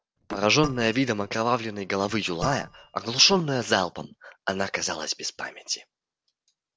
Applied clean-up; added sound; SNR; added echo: neural separator model SepFormer DNS4.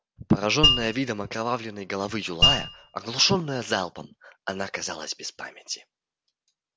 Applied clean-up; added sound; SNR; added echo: none; Mallet percussion; -4 dB; none.